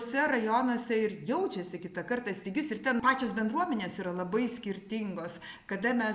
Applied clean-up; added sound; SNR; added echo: none; none; none; none.